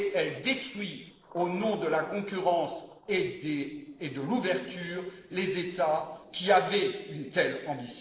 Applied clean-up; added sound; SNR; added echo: neural separator model SepFormer DNS4.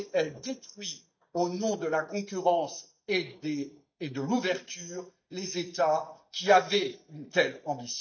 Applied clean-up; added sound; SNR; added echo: neural mask model DeepFilterNet 3.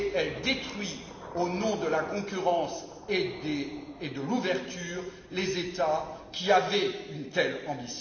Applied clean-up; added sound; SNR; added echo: none; Thunder / Rain; 17 dB; reverberation time 1.2 s.